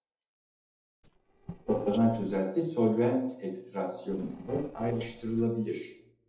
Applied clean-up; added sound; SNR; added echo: neural separator model SepFormer DNS4.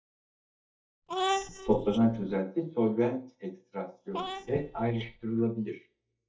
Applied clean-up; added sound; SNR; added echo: neural mask model DeepFilterNet 3.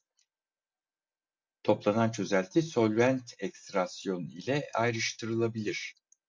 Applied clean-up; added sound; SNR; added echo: none; none; none; none.